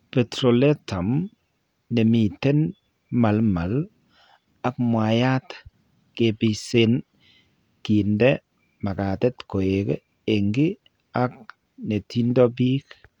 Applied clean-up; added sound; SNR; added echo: none; none; none; none.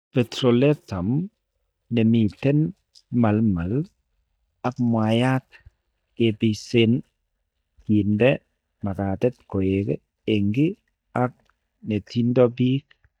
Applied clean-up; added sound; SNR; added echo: neural mask model DeepFilterNet 3.